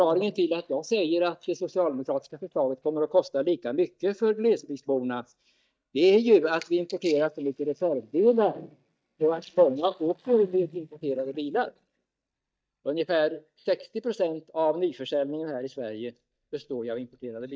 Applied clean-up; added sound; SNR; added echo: neural mask model DeepFilterNet 3.